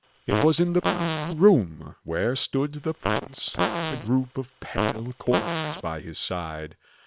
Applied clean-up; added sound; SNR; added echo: neural separator model SepFormer WHAM!.